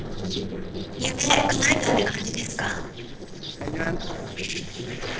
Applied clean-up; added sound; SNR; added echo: neural separator model SepFormer DNS4.